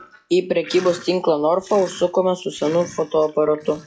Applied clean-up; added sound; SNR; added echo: classical method log-MMSE.